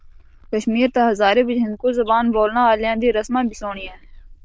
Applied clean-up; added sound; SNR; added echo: neural diffusion model UNIVERSE++.